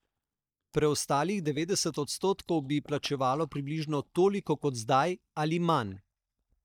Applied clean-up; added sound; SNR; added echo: neural mask model DeepFilterNet 3.